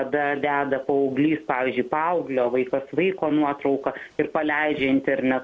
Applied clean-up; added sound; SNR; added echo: none; none; none; none.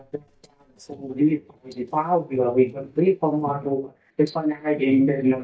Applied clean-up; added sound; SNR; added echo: neural mask model DeepFilterNet 3.